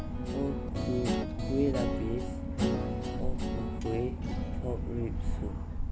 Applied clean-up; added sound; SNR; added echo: none; Engine / Boat, Water vehicle + Guitar; -4 dB; none.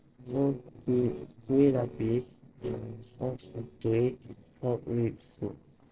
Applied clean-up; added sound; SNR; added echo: neural separator model SepFormer DNS4.